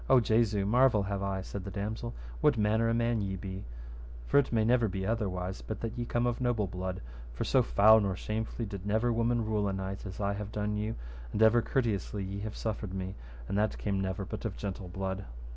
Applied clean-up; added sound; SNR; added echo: none; none; none; none.